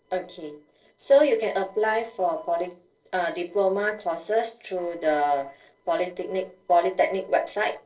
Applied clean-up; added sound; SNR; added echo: neural separator model SepFormer DNS4.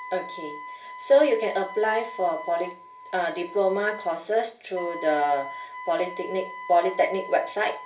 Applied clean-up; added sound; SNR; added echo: none; Wind instrument, woodwind instrument; 13 dB; reverberation time 0.3 s.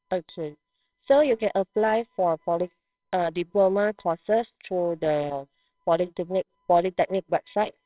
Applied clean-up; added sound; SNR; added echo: neural separator model SepFormer WHAMR!.